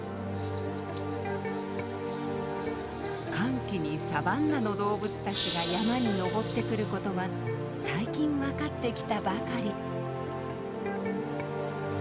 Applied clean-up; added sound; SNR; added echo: none; Gong + Electric guitar; 11 dB; none.